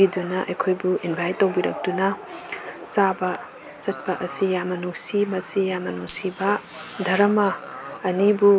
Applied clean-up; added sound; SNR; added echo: none; Buzz + Burping, eructation; 18 dB; none.